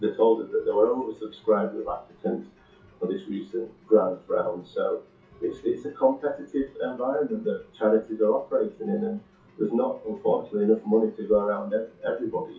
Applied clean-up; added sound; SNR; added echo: classical method WPE with log-MMSE.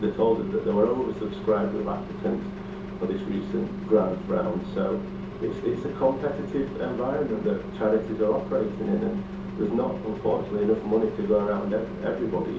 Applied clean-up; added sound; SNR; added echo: none; Engine; 9 dB; reverberation time 0.7 s.